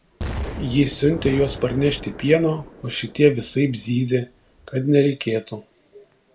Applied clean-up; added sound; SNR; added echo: none; Explosion; 14 dB; none.